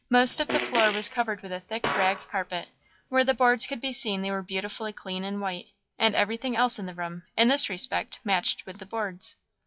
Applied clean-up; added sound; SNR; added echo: classical method WPE with log-MMSE.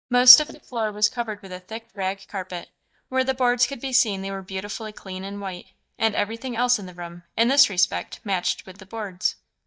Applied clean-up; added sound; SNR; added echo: neural mask model DeepFilterNet 3.